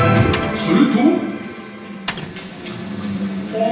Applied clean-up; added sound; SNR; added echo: none; Mechanisms; 12 dB; reverberation time 0.9 s.